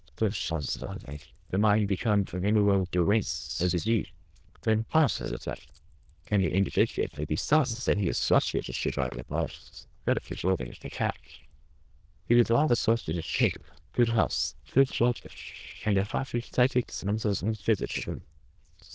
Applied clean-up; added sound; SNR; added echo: neural diffusion model UNIVERSE++.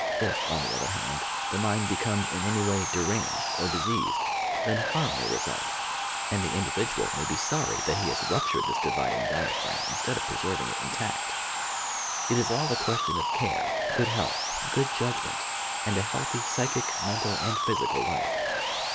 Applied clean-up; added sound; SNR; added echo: none; Sawing; -2 dB; none.